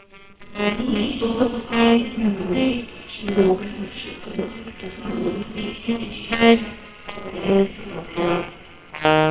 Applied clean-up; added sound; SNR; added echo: neural separator model SepFormer WHAMR!.